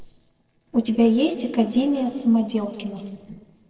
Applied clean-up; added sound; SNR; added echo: neural separator model SepFormer DNS4.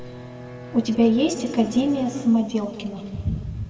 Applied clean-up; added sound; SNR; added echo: none; Bowed string instrument; 16 dB; reverberation time 2.1 s.